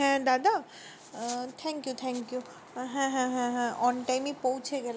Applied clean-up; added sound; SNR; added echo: none; none; none; none.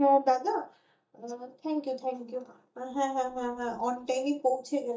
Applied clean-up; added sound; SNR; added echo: neural mask model DeepFilterNet 3.